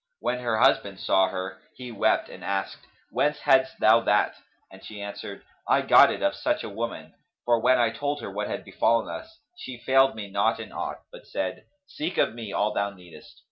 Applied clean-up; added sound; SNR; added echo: none; none; none; none.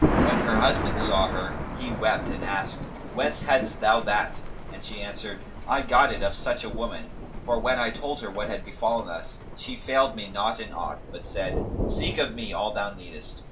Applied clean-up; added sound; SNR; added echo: none; Thunder; 3 dB; reverberation time 0.2 s.